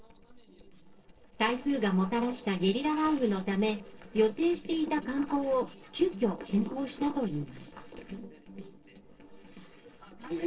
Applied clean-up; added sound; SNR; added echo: neural separator model SepFormer DNS4.